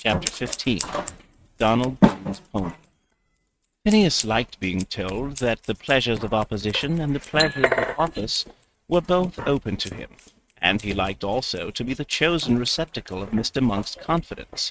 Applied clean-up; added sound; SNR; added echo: neural mask model RNNoise.